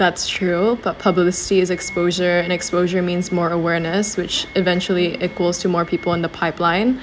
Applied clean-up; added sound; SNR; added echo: none; none; none; none.